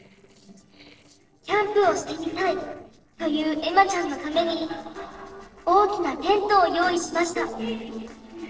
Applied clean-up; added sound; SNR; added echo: neural separator model SepFormer DNS4.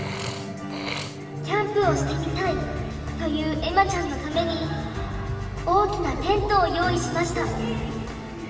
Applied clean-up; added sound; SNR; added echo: none; Burping, eructation; 19 dB; reverberation time 2.3 s.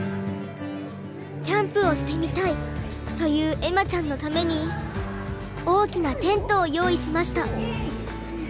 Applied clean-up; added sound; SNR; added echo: none; none; none; none.